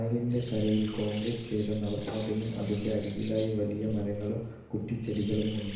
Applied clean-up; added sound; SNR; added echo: none; Bird; 13 dB; reverberation time 1.0 s.